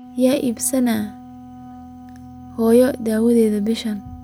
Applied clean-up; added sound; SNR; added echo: none; Wind instrument, woodwind instrument; 19 dB; none.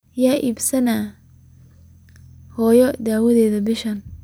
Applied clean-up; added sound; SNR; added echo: none; none; none; none.